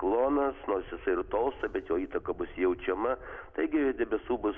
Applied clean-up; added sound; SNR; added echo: none; Wind; 19 dB; none.